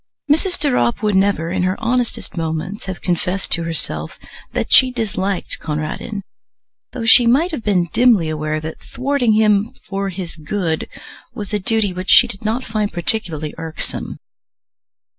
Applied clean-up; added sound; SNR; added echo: none; none; none; none.